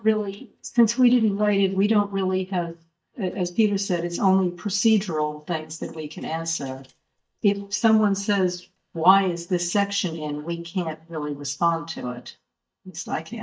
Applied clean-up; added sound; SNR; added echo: neural mask model DeepFilterNet 3.